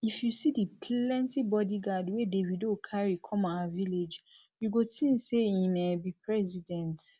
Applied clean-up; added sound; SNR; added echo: none; none; none; none.